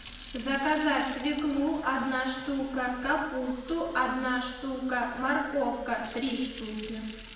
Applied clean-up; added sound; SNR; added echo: none; Fill (with liquid) / Sink (filling or washing); 11 dB; reverberation time 0.9 s.